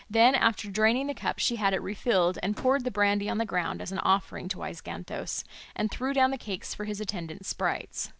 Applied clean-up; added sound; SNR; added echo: none; Slam / Microwave oven; 18 dB; none.